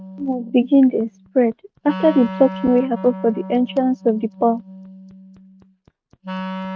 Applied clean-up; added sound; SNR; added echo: neural mask model RNNoise.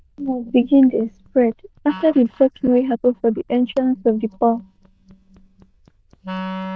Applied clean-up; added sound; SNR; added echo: neural diffusion model UNIVERSE++.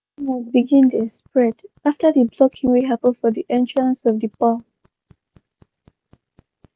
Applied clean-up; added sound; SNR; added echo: none; none; none; none.